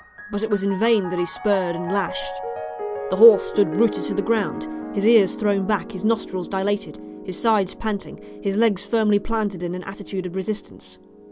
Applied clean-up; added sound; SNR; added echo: none; Piano; 11 dB; none.